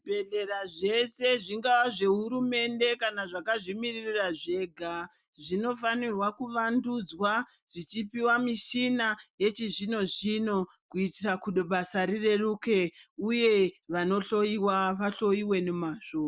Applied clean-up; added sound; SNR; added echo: none; none; none; none.